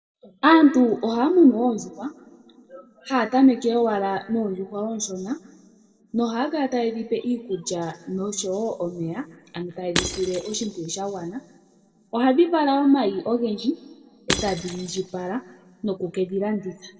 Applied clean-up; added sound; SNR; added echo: none; Shatter / Crushing; 9 dB; reverberation time 1.2 s.